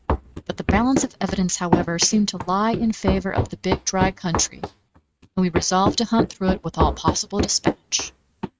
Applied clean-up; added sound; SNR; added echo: neural mask model RNNoise.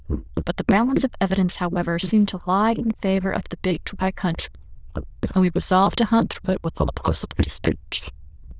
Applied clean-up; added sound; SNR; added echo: neural diffusion model UNIVERSE++.